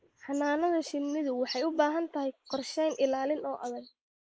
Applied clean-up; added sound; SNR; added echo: neural mask model Resemble Enhance denoiser.